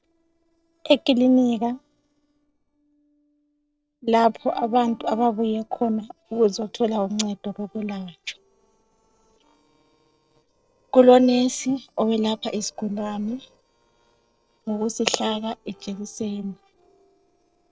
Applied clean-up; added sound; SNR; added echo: neural separator model SepFormer DNS4.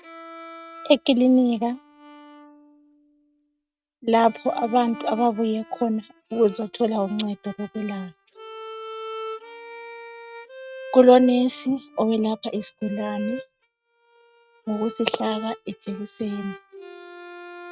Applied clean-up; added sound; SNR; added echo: neural mask model RNNoise.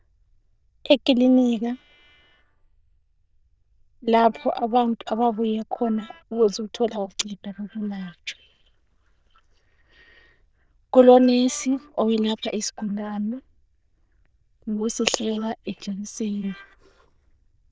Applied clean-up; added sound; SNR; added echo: neural diffusion model UNIVERSE++.